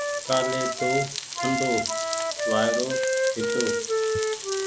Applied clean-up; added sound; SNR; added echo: none; Wind instrument, woodwind instrument + Frying (food); -4 dB; none.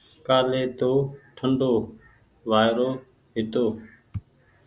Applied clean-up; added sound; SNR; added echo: none; none; none; none.